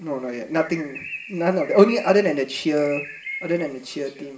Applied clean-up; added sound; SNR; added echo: none; Bird; 15 dB; reverberation time 0.4 s.